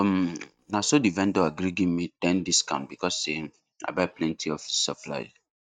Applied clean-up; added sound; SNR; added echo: neural mask model DeepFilterNet 3.